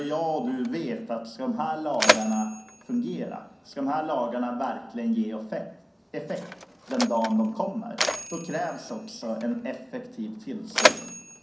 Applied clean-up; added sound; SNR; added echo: none; Mechanisms; 2 dB; reverberation time 0.6 s.